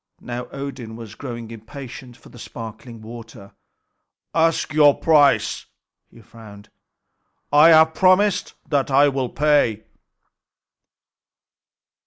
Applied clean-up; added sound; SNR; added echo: none; none; none; none.